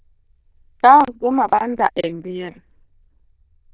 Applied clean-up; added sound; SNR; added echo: neural diffusion model UNIVERSE++.